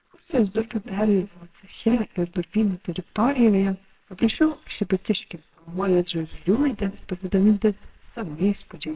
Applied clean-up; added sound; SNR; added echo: neural separator model SepFormer WHAMR!.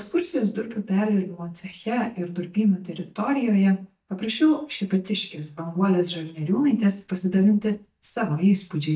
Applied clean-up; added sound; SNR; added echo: neural mask model DeepFilterNet 3.